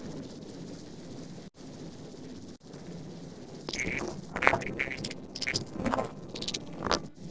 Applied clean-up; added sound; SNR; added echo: neural separator model SepFormer DNS4.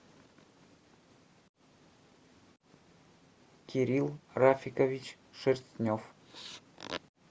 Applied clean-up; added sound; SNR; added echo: none; none; none; none.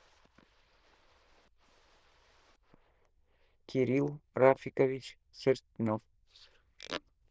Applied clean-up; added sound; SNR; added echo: neural diffusion model UNIVERSE++.